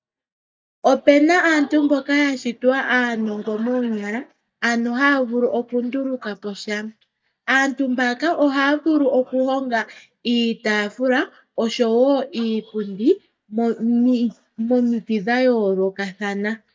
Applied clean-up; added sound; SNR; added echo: neural mask model DeepFilterNet 3.